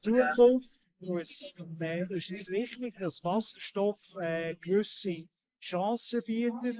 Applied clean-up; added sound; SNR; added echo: neural mask model Resemble Enhance denoiser.